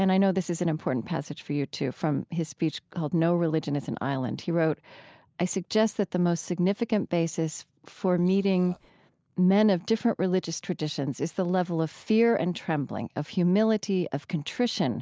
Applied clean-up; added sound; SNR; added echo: neural mask model Resemble Enhance denoiser.